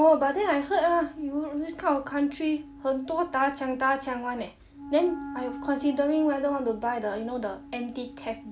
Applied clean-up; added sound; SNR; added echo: none; Wind instrument, woodwind instrument; 16 dB; none.